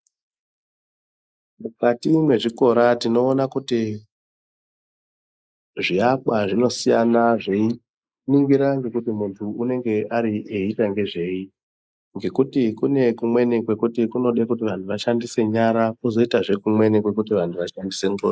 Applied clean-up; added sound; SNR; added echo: neural mask model Resemble Enhance denoiser.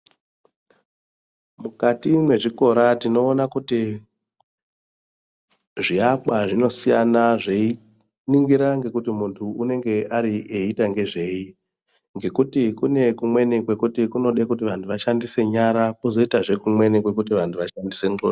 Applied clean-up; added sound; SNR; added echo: none; none; none; none.